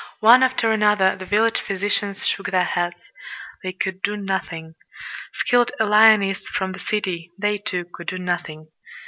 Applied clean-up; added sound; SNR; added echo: none; none; none; none.